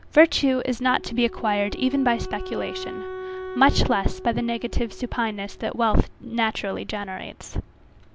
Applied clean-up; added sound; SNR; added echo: none; Wind instrument, woodwind instrument; 14 dB; none.